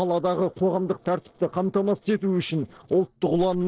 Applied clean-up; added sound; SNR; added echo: neural separator model SepFormer DNS4.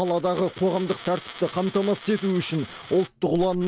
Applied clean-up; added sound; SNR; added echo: none; Coin (dropping); 17 dB; none.